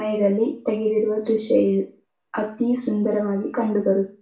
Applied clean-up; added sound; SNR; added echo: none; none; none; reverberation time 0.3 s.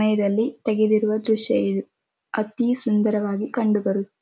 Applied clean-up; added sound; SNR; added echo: none; none; none; none.